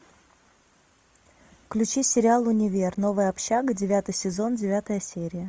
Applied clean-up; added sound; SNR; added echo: none; none; none; none.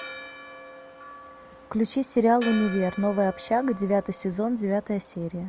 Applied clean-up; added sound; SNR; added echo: none; Church bell; 16 dB; none.